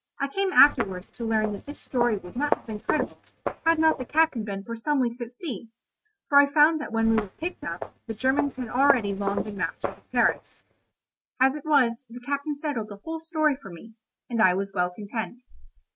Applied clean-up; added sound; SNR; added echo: neural mask model RNNoise.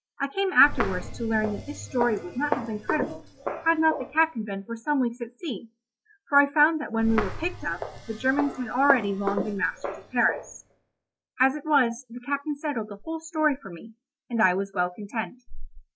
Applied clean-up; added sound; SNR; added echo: classical method log-MMSE.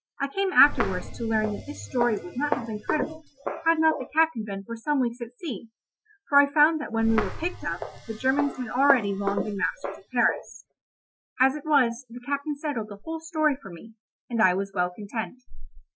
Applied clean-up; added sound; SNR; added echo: classical method Wiener filter.